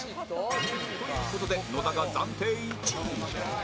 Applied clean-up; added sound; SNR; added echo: none; none; none; none.